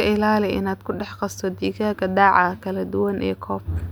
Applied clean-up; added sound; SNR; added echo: none; none; none; none.